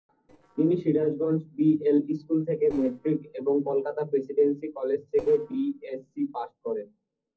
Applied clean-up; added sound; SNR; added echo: neural separator model SepFormer DNS4.